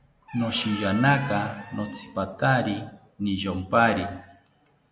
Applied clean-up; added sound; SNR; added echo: none; Squeak; 15 dB; none.